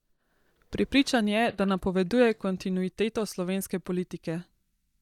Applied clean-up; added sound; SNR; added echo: neural mask model DeepFilterNet 3.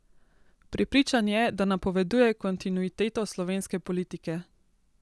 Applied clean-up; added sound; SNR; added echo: none; none; none; none.